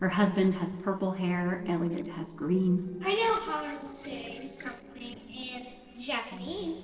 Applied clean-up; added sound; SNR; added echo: neural separator model SepFormer DNS4.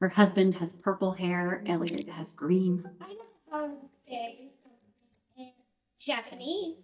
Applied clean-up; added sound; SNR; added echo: neural mask model DeepFilterNet 3.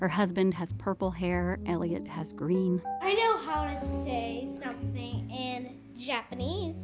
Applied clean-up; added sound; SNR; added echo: none; none; none; none.